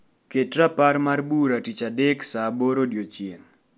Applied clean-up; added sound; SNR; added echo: none; none; none; none.